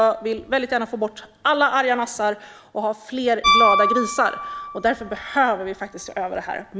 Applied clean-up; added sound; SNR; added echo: none; Piano; 4 dB; none.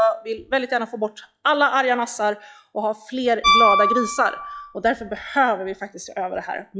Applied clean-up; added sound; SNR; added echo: classical method log-MMSE.